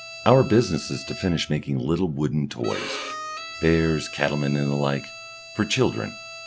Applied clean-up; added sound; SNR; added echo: none; Bowed string instrument; 14 dB; none.